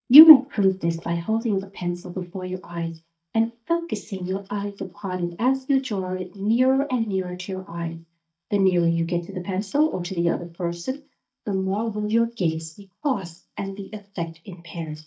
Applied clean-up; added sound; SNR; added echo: neural mask model DeepFilterNet 3.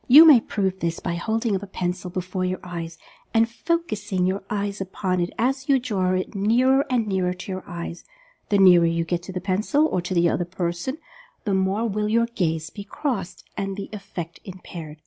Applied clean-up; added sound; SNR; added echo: none; none; none; none.